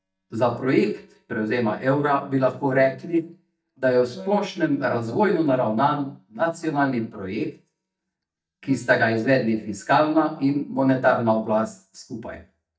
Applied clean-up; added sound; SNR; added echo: neural mask model DeepFilterNet 3.